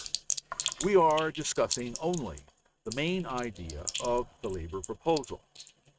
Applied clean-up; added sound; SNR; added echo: neural mask model RNNoise.